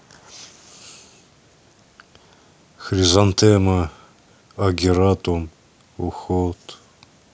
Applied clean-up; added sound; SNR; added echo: none; none; none; none.